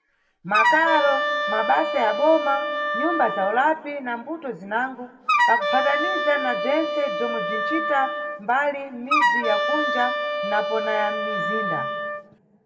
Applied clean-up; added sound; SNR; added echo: none; Wind instrument, woodwind instrument; -1 dB; reverberation time 1.4 s.